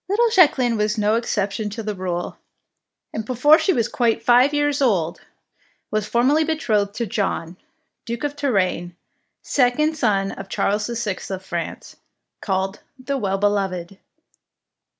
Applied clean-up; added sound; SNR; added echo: none; none; none; none.